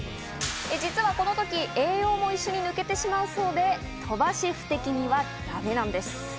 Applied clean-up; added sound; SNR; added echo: none; none; none; none.